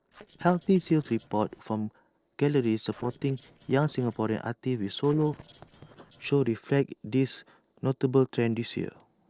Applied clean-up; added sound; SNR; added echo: neural separator model SepFormer DNS4.